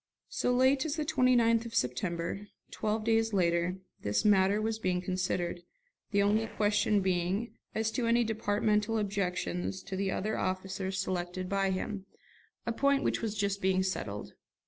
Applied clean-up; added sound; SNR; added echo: neural separator model SepFormer DNS4.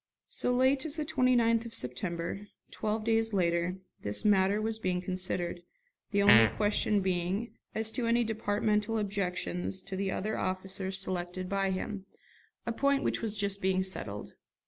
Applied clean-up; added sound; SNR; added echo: none; Fart; -1 dB; none.